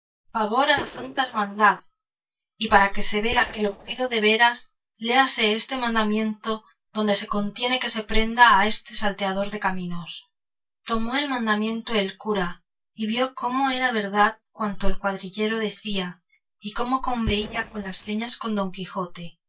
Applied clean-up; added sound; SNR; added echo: neural mask model DeepFilterNet 3.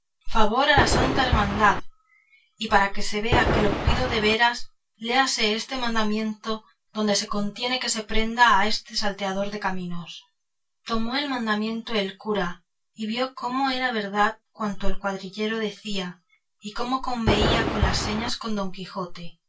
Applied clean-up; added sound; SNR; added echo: none; Thunder; -1 dB; reverberation time 0.2 s.